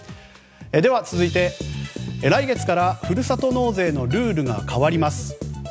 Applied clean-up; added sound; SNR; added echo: none; none; none; none.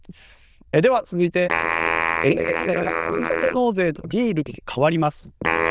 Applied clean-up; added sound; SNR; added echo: neural diffusion model UNIVERSE++.